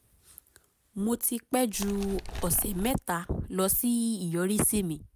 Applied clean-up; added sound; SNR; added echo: none; Animal; 7 dB; none.